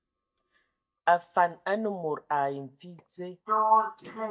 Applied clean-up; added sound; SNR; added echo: neural mask model DeepFilterNet 3.